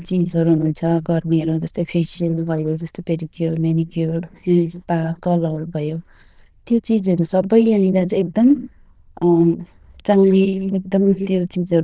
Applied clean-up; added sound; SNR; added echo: neural diffusion model UNIVERSE++.